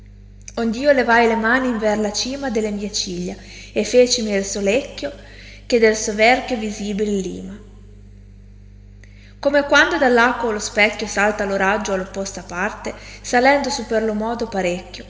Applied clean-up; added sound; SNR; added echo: none; none; none; reverberation time 1.7 s.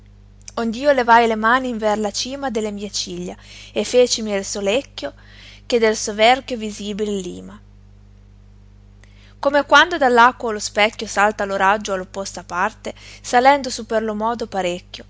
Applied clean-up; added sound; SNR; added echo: none; none; none; none.